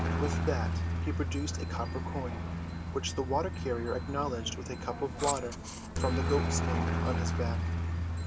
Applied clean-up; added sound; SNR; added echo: none; Aircraft; -3 dB; none.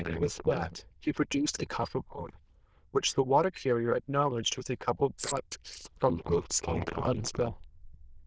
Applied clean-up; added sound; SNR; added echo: neural diffusion model UNIVERSE++.